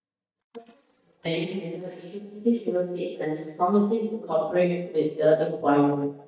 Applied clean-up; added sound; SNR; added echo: neural mask model DeepFilterNet 3.